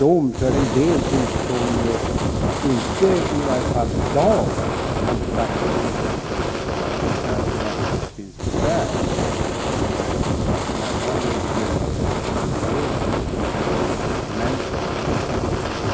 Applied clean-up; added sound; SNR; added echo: none; Fire; -3 dB; none.